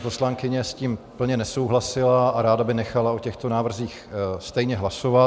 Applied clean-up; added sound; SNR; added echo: none; none; none; none.